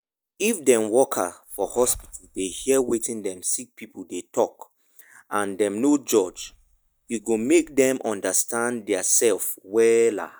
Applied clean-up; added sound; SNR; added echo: neural mask model DeepFilterNet 3.